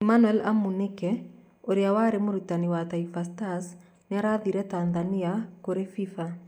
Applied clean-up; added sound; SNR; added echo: none; none; none; none.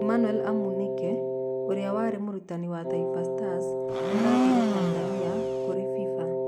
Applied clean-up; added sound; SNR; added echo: none; Domestic sounds, home sounds + Wind instrument, woodwind instrument; -4 dB; none.